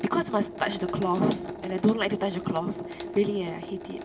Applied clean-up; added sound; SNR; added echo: none; Sink (filling or washing) / Water tap, faucet; 10 dB; reverberation time 2.7 s.